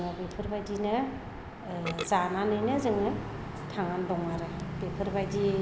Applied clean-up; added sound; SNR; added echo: none; Burping, eructation; 18 dB; none.